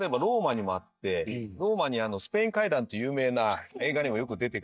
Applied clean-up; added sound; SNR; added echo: neural mask model DeepFilterNet 3.